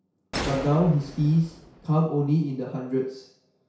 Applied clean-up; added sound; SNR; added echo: none; Gunshot, gunfire; 12 dB; reverberation time 0.6 s.